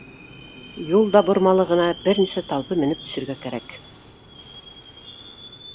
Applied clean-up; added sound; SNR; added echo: none; Subway, metro, underground; 17 dB; none.